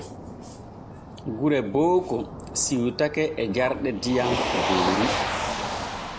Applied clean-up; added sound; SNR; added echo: none; Motor vehicle (road); 4 dB; none.